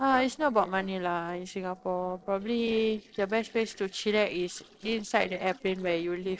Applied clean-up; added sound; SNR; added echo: neural separator model SepFormer DNS4.